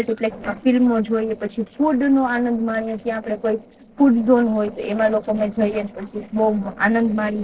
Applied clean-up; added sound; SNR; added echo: neural separator model SepFormer DNS4.